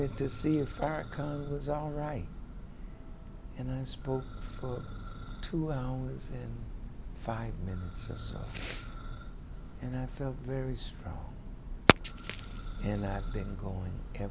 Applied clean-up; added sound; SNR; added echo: none; Fireworks + Church bell; 0 dB; none.